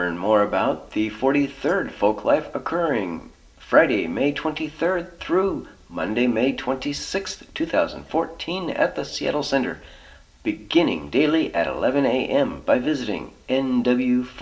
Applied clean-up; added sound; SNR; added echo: none; none; none; reverberation time 0.5 s.